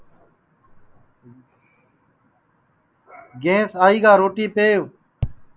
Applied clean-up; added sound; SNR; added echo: none; none; none; none.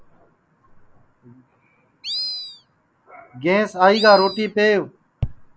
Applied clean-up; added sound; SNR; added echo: none; Animal; 8 dB; none.